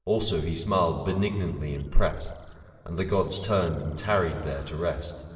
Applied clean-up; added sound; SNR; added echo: neural separator model SepFormer DNS4.